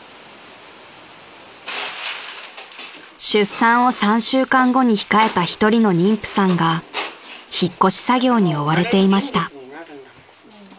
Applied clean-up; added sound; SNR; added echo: none; none; none; none.